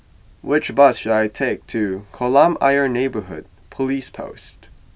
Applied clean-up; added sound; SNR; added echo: none; none; none; none.